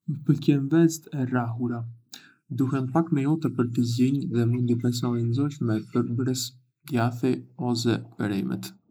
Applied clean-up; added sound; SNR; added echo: neural mask model Resemble Enhance denoiser.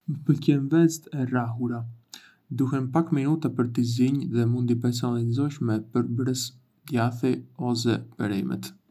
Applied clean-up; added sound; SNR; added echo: none; none; none; none.